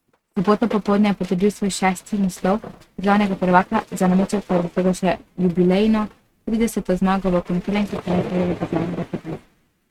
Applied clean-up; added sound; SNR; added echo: neural mask model RNNoise.